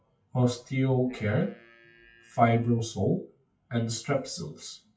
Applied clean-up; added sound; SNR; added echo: classical method WPE with log-MMSE.